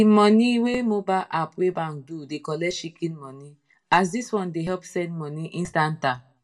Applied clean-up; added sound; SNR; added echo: none; none; none; reverberation time 0.2 s.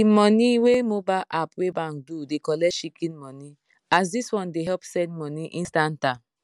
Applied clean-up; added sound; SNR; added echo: none; none; none; none.